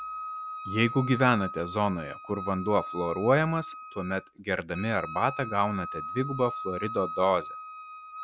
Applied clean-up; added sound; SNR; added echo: none; Wind instrument, woodwind instrument; 10 dB; none.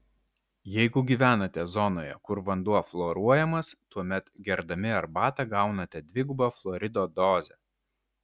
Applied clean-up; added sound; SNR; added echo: none; none; none; none.